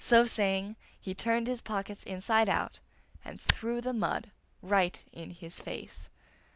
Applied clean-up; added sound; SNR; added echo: none; Tick; -1 dB; none.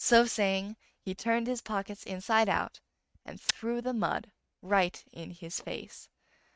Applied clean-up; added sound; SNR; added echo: neural mask model RNNoise.